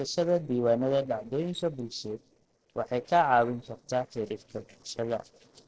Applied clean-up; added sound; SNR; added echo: neural separator model SepFormer DNS4.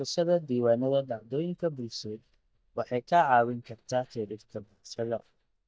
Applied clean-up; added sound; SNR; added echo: neural mask model DeepFilterNet 3.